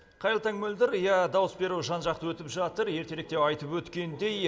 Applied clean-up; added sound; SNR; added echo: none; none; none; none.